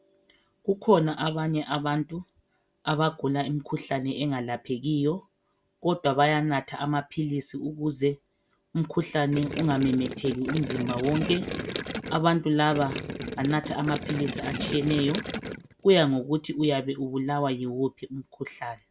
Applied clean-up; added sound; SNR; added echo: none; Gurgling; 7 dB; none.